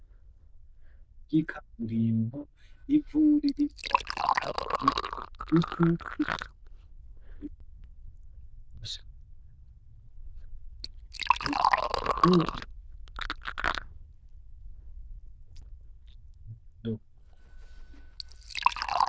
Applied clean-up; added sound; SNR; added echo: neural diffusion model UNIVERSE++.